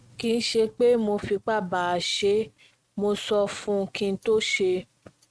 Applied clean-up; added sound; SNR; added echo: neural mask model RNNoise.